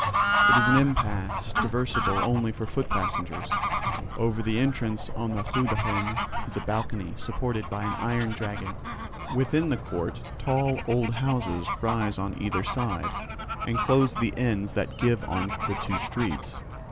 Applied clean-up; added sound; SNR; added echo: none; Bird / Fowl; 2 dB; none.